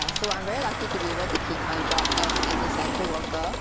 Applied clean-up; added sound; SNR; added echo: none; Engine / Car + Telephone; -5 dB; none.